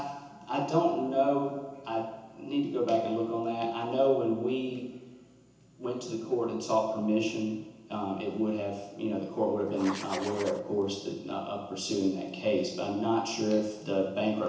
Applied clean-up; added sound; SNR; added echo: none; Writing; 12 dB; reverberation time 0.9 s.